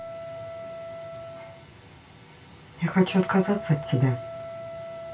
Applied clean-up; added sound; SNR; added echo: none; Wind instrument, woodwind instrument; 14 dB; reverberation time 0.2 s.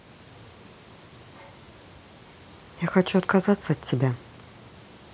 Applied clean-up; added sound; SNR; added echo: none; none; none; none.